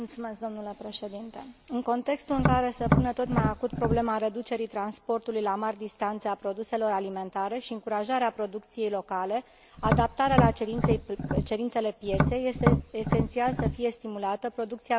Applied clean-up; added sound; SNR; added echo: none; Tap; -2 dB; none.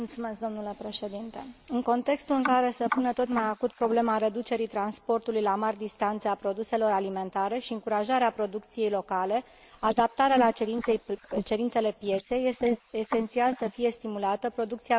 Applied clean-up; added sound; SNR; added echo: neural mask model Resemble Enhance denoiser.